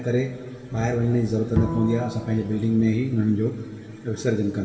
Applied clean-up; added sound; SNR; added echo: none; Bowed string instrument; 9 dB; reverberation time 2.3 s.